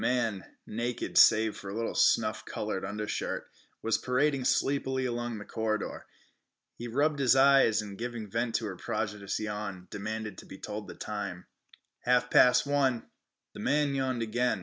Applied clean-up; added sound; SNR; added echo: none; none; none; none.